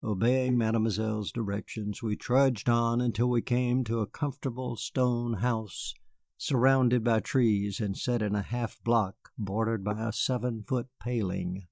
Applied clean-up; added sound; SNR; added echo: neural mask model DeepFilterNet 3.